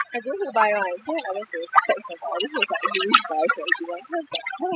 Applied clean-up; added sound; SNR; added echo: classical method spectral subtraction.